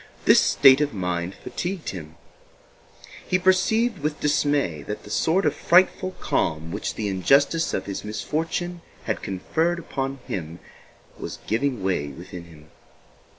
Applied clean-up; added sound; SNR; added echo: none; none; none; none.